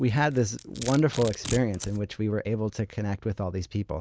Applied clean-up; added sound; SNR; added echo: none; Domestic sounds, home sounds; 15 dB; none.